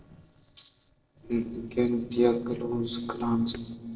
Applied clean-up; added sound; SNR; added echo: neural separator model SepFormer DNS4.